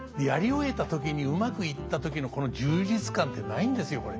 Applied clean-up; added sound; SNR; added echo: none; none; none; none.